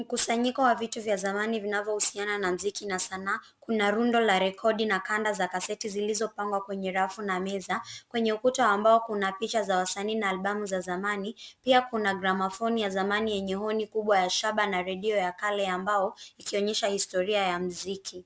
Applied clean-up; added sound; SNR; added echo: none; none; none; none.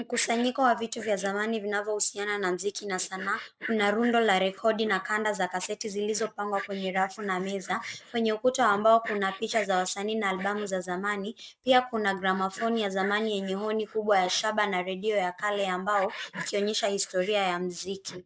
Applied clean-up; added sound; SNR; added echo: neural mask model Resemble Enhance denoiser.